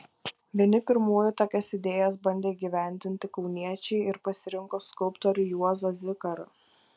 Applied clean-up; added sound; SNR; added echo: none; none; none; none.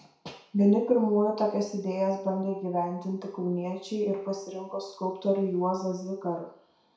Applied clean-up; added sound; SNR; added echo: none; none; none; reverberation time 0.6 s.